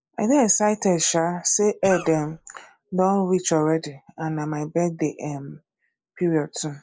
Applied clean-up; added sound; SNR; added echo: neural mask model Resemble Enhance denoiser.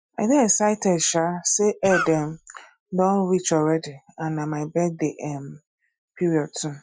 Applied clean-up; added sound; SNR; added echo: classical method Wiener filter.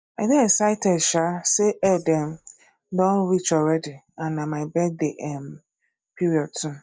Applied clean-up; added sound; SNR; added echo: neural mask model DeepFilterNet 3.